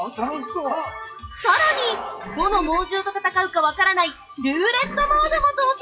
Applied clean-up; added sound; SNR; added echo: classical method WPE with log-MMSE.